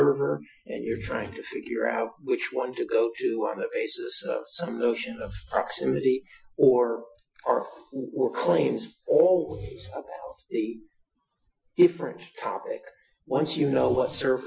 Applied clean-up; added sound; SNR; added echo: classical method Wiener filter.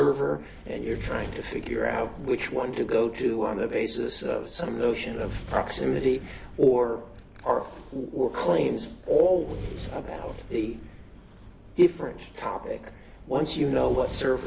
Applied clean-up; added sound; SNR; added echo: none; Wind; 14 dB; none.